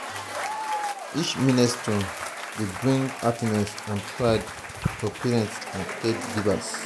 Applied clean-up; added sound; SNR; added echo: none; Applause / Crowd / Cheering; 7 dB; none.